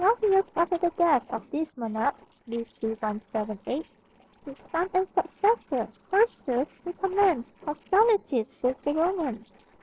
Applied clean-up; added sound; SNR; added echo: neural separator model SepFormer DNS4.